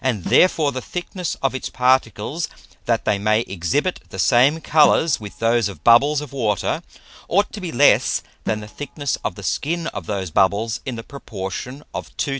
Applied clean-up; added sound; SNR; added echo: none; Drum; 20 dB; none.